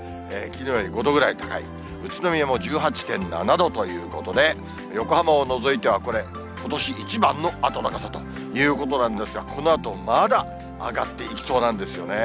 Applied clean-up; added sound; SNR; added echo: none; none; none; none.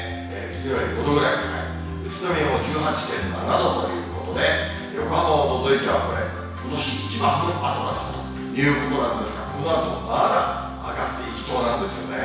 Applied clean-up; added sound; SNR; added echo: none; none; none; reverberation time 1.1 s.